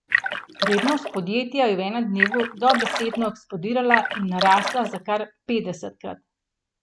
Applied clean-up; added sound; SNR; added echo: none; Splash, splatter; 2 dB; none.